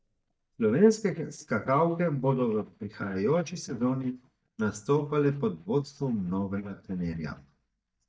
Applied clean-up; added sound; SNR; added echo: neural mask model DeepFilterNet 3.